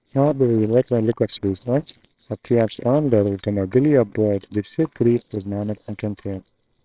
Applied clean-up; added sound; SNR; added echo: neural separator model SepFormer WHAMR!.